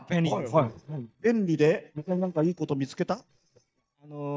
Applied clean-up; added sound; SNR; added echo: neural mask model DeepFilterNet 3.